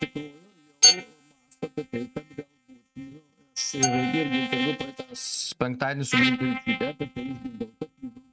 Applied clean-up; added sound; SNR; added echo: neural mask model RNNoise.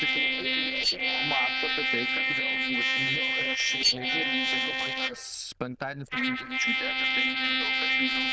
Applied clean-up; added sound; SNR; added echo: neural diffusion model UNIVERSE++.